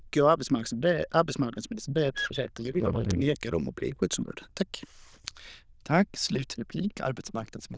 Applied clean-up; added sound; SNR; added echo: neural diffusion model UNIVERSE++.